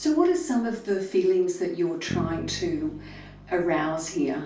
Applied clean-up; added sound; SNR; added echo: none; Bass guitar; 14 dB; reverberation time 0.3 s.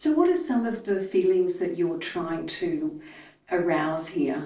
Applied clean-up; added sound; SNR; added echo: neural separator model SepFormer DNS4.